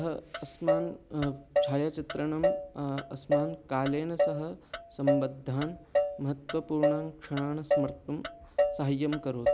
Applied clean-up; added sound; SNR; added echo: none; Motor vehicle (road); -1 dB; none.